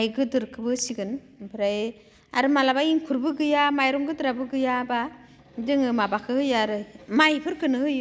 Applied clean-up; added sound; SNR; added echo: none; none; none; none.